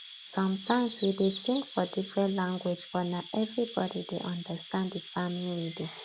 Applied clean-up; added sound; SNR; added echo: none; Chirp, tweet; 12 dB; none.